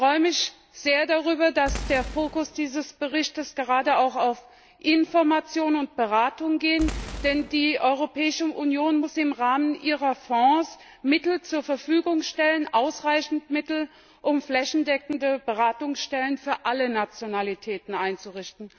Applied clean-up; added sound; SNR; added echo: none; Boom; 12 dB; none.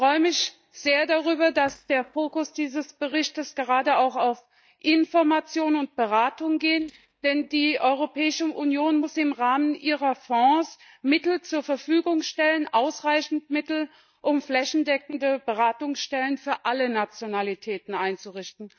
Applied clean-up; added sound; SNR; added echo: neural mask model DeepFilterNet 3.